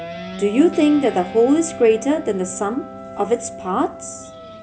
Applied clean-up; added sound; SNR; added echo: none; Wind instrument, woodwind instrument + Guitar; 13 dB; none.